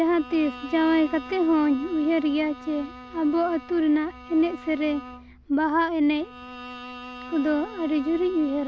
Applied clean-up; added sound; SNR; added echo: none; Bowed string instrument; 17 dB; none.